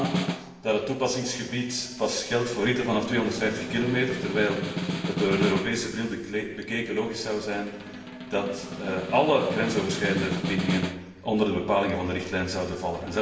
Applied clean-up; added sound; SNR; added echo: none; Snare drum; 7 dB; reverberation time 1.4 s.